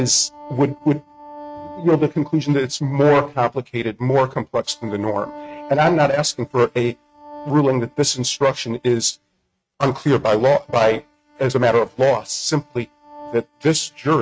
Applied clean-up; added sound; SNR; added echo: neural mask model RNNoise.